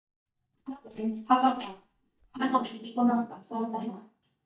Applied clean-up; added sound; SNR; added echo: neural mask model DeepFilterNet 3.